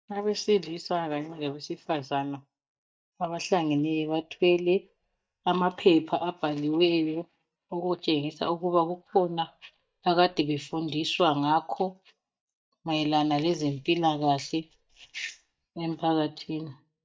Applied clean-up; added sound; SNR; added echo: neural mask model DeepFilterNet 3.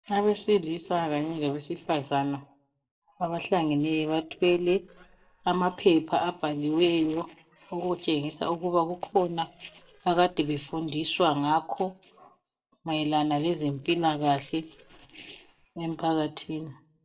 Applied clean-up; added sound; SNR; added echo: neural separator model SepFormer DNS4.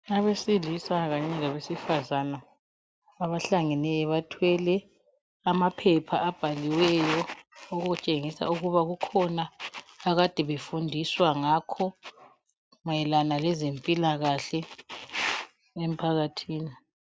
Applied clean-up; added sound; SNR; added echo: none; none; none; none.